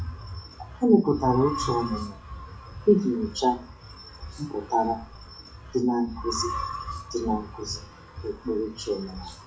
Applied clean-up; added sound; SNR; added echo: classical method WPE with log-MMSE.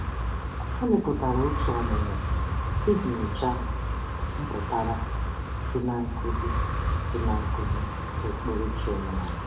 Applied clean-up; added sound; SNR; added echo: none; Wind; -3 dB; reverberation time 0.6 s.